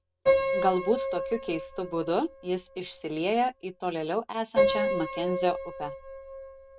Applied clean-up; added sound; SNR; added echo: none; Piano; 1 dB; none.